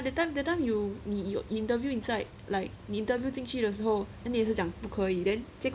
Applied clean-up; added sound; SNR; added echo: none; none; none; none.